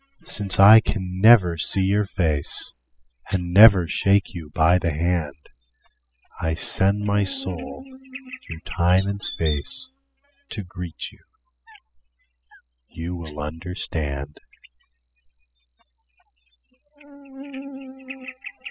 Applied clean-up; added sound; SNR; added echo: classical method spectral subtraction.